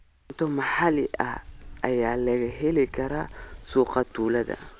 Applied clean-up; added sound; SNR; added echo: none; Wind; 17 dB; none.